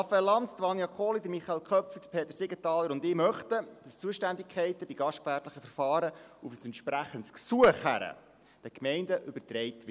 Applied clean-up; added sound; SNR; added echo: none; none; none; none.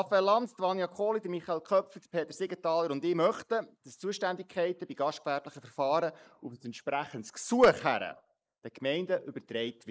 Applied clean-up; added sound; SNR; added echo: neural mask model Resemble Enhance denoiser.